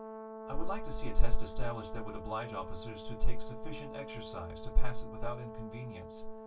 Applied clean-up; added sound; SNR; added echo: none; Brass instrument; 16 dB; reverberation time 0.2 s.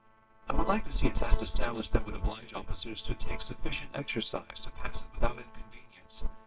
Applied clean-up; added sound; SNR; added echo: neural separator model SepFormer WHAMR!.